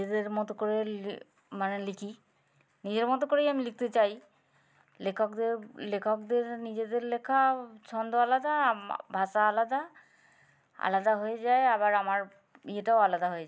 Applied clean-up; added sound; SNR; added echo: none; none; none; none.